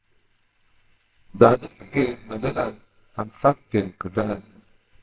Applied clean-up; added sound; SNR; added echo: neural separator model SepFormer WHAMR!.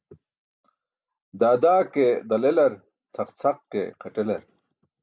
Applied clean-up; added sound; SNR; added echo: none; none; none; none.